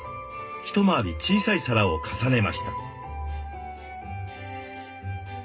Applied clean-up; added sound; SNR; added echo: none; none; none; reverberation time 0.2 s.